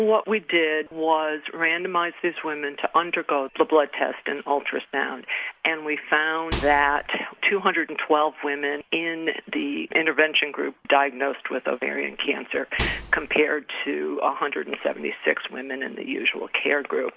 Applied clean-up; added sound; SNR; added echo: none; Microwave oven; 6 dB; none.